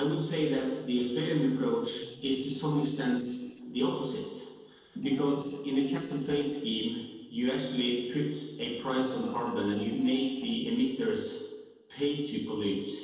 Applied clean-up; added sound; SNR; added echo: neural separator model SepFormer DNS4.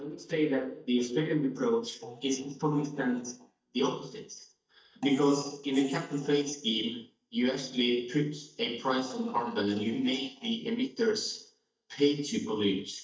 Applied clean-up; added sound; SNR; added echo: neural mask model DeepFilterNet 3.